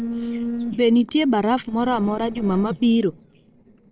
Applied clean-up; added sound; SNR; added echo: neural separator model SepFormer DNS4.